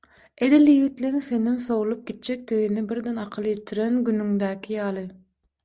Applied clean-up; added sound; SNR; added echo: none; none; none; none.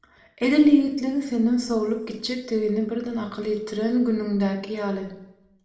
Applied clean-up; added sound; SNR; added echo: none; none; none; reverberation time 0.8 s.